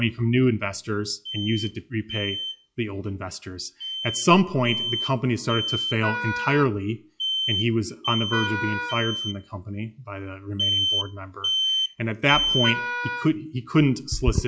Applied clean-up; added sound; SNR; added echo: classical method log-MMSE.